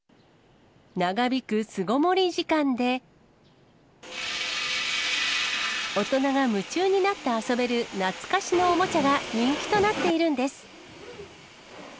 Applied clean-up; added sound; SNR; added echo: none; none; none; none.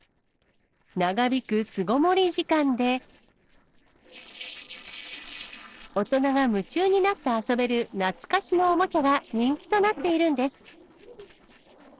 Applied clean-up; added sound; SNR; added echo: neural separator model SepFormer DNS4.